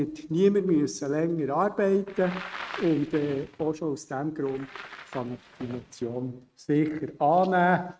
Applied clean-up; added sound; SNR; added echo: neural mask model RNNoise.